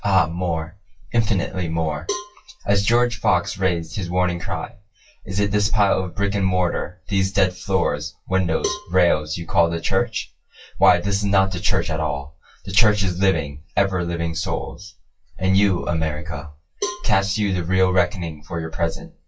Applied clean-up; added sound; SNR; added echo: classical method WPE with log-MMSE.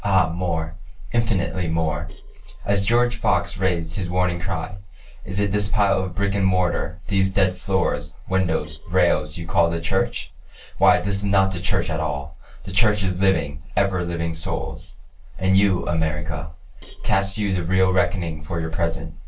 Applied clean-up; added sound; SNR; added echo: neural separator model SepFormer DNS4.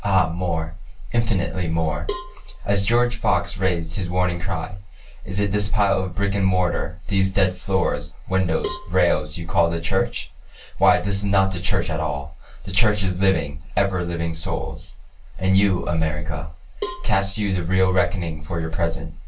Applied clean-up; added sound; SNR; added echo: none; Cowbell; 16 dB; reverberation time 0.2 s.